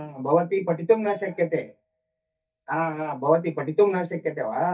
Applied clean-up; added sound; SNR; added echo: neural mask model DeepFilterNet 3.